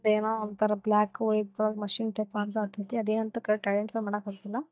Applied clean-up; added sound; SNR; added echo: neural mask model DeepFilterNet 3.